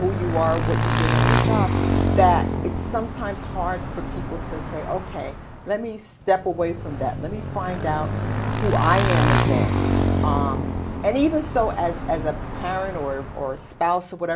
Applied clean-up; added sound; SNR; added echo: none; Motorcycle / Engine; -2 dB; none.